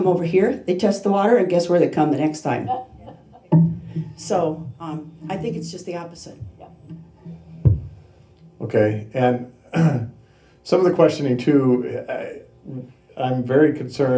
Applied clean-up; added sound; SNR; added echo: none; none; none; reverberation time 0.3 s.